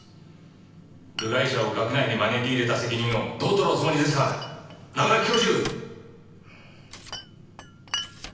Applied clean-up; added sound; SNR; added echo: none; Glass; 14 dB; reverberation time 0.9 s.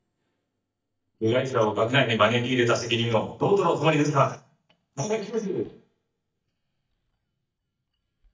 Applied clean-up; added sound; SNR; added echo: neural mask model DeepFilterNet 3.